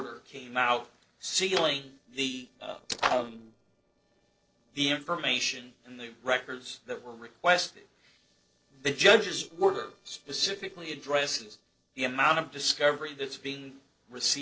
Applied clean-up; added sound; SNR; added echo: neural separator model SepFormer DNS4.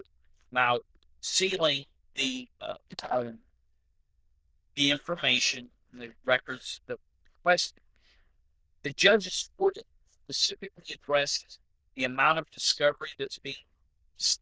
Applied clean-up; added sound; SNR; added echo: neural diffusion model UNIVERSE++.